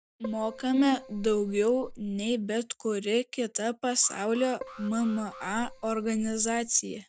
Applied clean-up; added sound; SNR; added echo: none; Keyboard (musical) + Alarm; 17 dB; none.